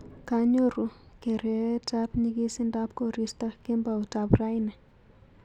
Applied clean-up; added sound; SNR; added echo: none; none; none; none.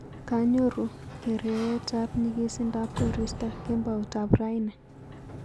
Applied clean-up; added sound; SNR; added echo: none; Sliding door; 10 dB; none.